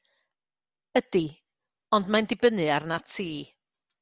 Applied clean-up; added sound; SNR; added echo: none; none; none; none.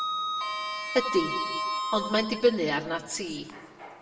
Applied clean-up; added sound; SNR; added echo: none; Sliding door; 4 dB; reverberation time 1.0 s.